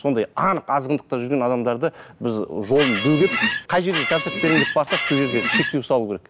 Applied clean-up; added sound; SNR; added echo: none; Squeak; 2 dB; none.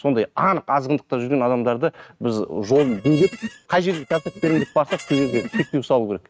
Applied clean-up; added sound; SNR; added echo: neural mask model RNNoise.